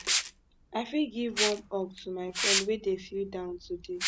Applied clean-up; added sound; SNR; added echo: none; Liquid; -2 dB; none.